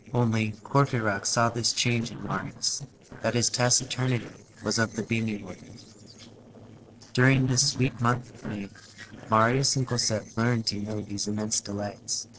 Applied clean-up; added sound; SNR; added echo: neural separator model SepFormer DNS4.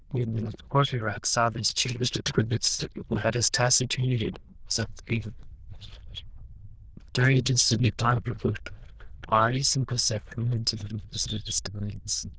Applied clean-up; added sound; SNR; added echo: neural diffusion model UNIVERSE++.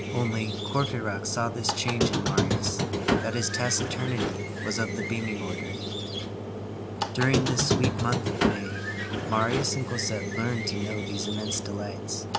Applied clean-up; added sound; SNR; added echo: none; Squeak; -1 dB; none.